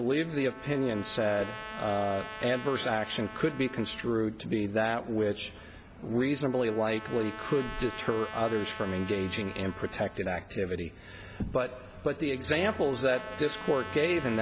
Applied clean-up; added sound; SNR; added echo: none; Whoosh, swoosh, swish + Trumpet; 14 dB; none.